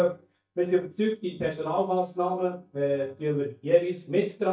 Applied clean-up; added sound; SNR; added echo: neural mask model DeepFilterNet 3.